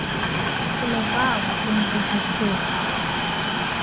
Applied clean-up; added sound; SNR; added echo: none; Train; -5 dB; none.